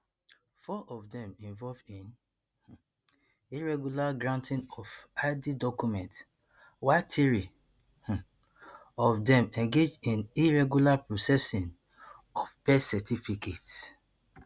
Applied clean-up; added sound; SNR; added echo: none; none; none; none.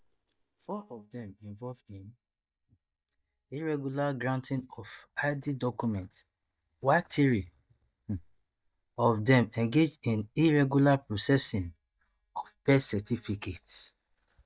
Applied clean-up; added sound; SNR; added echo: neural mask model DeepFilterNet 3.